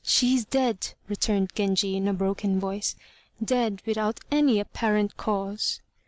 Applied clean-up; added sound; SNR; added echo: none; none; none; none.